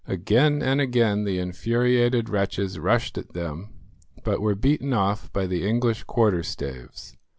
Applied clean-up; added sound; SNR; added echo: none; none; none; none.